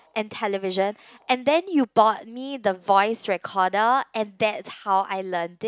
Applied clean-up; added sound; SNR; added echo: none; none; none; none.